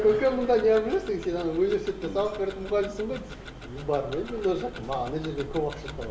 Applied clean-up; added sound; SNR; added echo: none; Tick-tock; 14 dB; none.